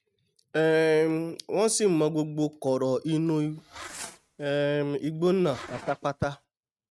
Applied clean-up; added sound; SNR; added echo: neural mask model RNNoise.